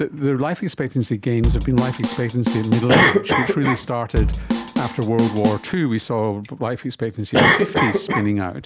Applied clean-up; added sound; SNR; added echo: none; Drum kit + Cough; 0 dB; none.